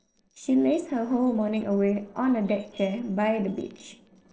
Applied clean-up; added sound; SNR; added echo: neural separator model SepFormer DNS4.